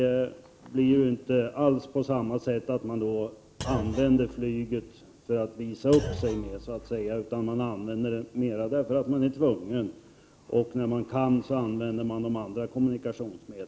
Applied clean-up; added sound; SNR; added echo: none; Thump, thud; 11 dB; none.